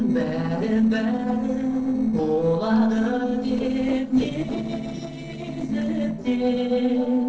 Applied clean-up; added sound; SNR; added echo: neural separator model SepFormer DNS4.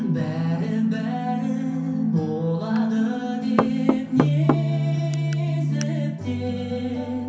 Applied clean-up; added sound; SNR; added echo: none; Knock / Wood; 5 dB; reverberation time 0.6 s.